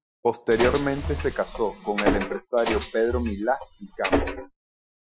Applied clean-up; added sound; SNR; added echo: classical method Wiener filter.